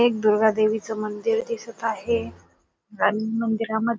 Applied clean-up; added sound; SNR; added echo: none; Brass instrument; 18 dB; none.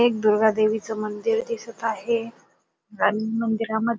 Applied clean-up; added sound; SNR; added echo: none; none; none; none.